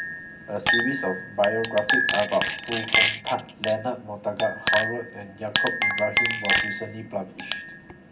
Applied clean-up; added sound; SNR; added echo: none; Chink, clink; -2 dB; reverberation time 0.4 s.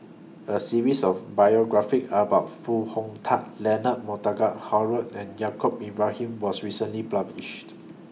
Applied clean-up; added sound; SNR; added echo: none; none; none; none.